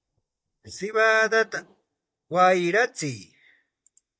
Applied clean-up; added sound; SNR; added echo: neural mask model DeepFilterNet 3.